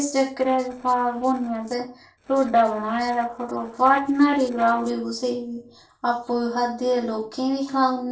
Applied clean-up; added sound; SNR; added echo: neural separator model SepFormer DNS4.